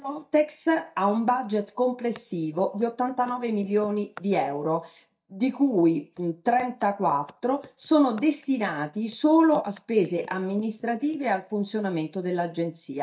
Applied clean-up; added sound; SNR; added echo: neural mask model DeepFilterNet 3.